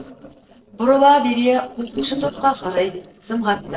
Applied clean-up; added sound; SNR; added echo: neural separator model SepFormer DNS4.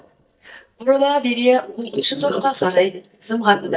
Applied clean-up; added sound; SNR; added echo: neural mask model DeepFilterNet 3.